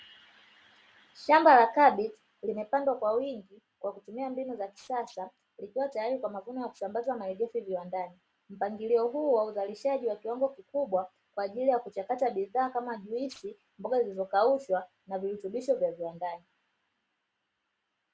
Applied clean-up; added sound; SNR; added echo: none; none; none; none.